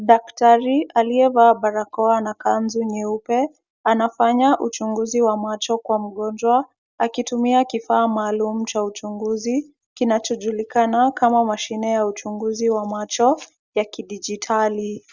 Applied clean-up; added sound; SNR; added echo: none; none; none; none.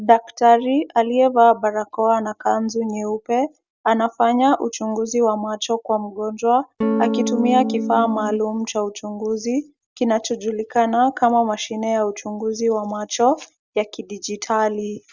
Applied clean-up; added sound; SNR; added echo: none; Electric guitar / Strum; 3 dB; none.